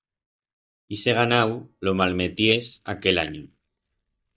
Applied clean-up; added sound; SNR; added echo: neural mask model DeepFilterNet 3.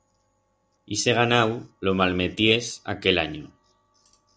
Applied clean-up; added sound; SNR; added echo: none; none; none; none.